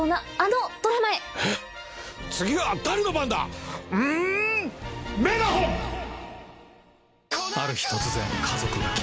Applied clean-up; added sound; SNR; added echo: none; none; none; none.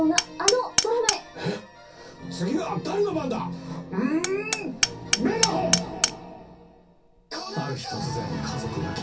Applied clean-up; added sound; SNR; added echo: none; Hammer; 3 dB; reverberation time 0.3 s.